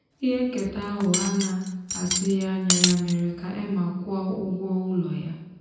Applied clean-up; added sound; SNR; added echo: none; Cutlery, silverware; 4 dB; reverberation time 0.9 s.